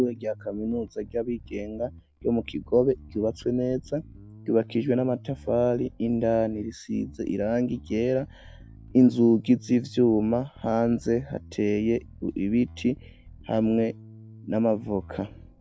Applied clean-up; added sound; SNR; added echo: none; Bass guitar; 20 dB; none.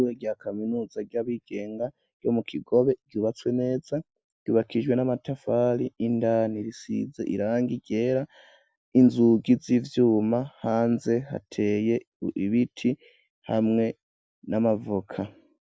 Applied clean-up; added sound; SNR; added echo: none; none; none; none.